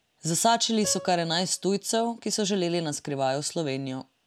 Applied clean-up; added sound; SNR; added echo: none; Piano; 20 dB; none.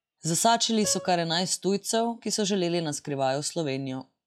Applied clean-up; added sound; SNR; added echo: classical method log-MMSE.